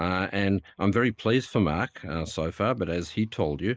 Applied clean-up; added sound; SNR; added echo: neural mask model Resemble Enhance denoiser.